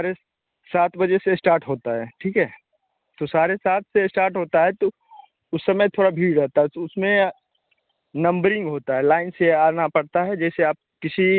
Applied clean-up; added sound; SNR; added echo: none; none; none; none.